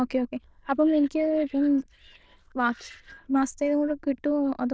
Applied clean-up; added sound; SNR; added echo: neural diffusion model UNIVERSE++.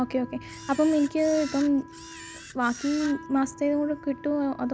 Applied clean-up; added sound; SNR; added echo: none; Wind instrument, woodwind instrument + Camera; 16 dB; none.